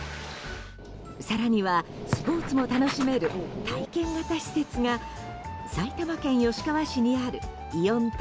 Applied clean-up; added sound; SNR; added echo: none; none; none; none.